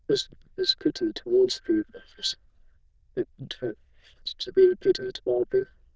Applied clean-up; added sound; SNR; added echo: neural diffusion model UNIVERSE++.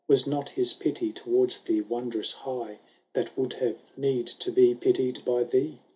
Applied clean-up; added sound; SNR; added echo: none; none; none; none.